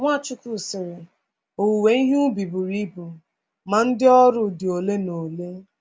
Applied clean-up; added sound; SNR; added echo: none; none; none; none.